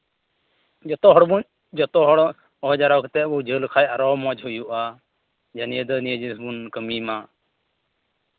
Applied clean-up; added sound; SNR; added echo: none; none; none; none.